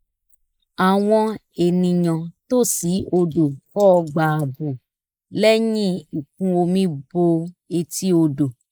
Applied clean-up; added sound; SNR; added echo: neural mask model Resemble Enhance denoiser.